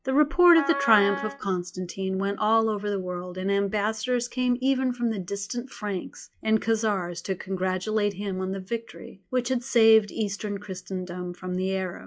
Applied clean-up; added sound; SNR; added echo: classical method log-MMSE.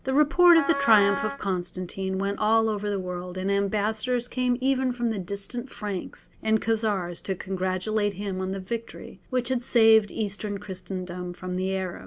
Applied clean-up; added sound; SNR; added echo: none; Wind instrument, woodwind instrument; 7 dB; none.